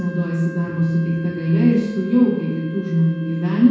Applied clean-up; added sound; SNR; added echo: none; Wind instrument, woodwind instrument; 19 dB; reverberation time 1.1 s.